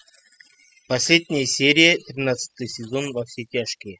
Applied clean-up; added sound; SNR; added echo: classical method spectral subtraction.